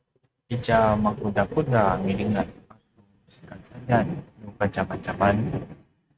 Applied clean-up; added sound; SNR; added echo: neural mask model RNNoise.